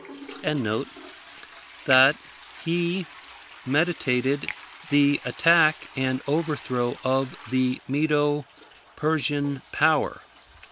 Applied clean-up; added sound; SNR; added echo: none; Toilet flush + Finger snapping; 18 dB; none.